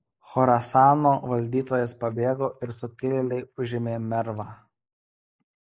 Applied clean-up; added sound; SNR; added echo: neural mask model Resemble Enhance denoiser.